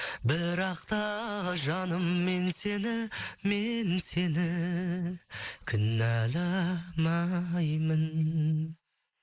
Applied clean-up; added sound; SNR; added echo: neural mask model Resemble Enhance denoiser.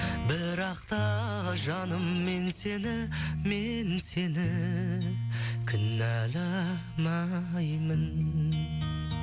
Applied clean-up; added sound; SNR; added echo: none; Engine; 16 dB; none.